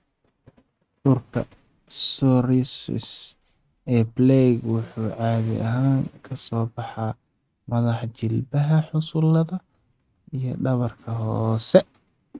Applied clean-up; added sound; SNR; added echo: neural mask model RNNoise.